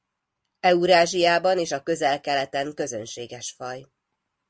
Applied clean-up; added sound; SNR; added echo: none; none; none; none.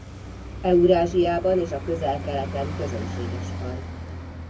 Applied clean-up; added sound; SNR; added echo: none; Traffic noise, roadway noise; 8 dB; reverberation time 0.3 s.